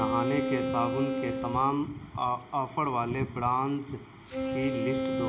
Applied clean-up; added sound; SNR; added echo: none; Wind instrument, woodwind instrument; 3 dB; none.